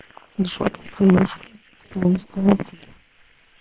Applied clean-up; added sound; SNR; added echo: neural separator model SepFormer WHAM!.